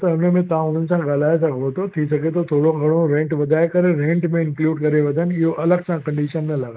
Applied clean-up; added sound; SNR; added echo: neural mask model Resemble Enhance denoiser.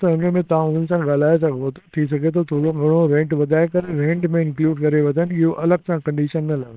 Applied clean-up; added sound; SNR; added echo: neural separator model SepFormer WHAM!.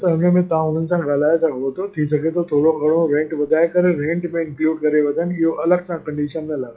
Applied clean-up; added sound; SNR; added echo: classical method log-MMSE.